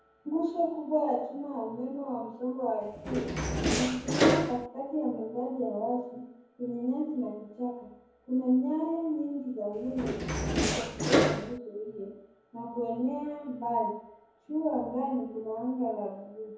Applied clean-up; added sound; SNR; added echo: none; Door; -4 dB; reverberation time 1.7 s.